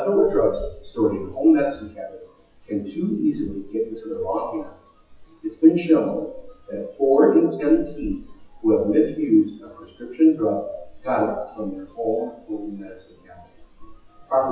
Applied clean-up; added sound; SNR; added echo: classical method WPE with log-MMSE.